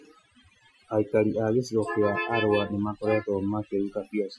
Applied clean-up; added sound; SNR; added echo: classical method Wiener filter.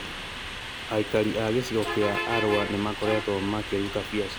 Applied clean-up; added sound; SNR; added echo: none; Bus; 5 dB; none.